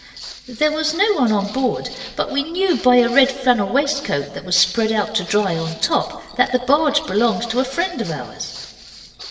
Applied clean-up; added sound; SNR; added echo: none; Walk, footsteps; 19 dB; reverberation time 1.7 s.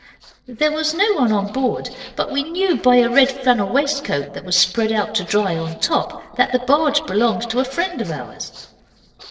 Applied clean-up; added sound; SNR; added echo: neural separator model SepFormer DNS4.